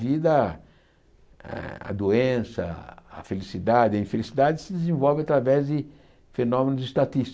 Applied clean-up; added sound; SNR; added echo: none; none; none; none.